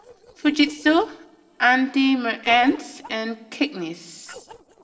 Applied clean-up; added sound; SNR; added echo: neural separator model SepFormer DNS4.